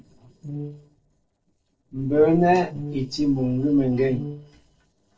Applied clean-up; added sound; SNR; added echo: neural separator model SepFormer DNS4.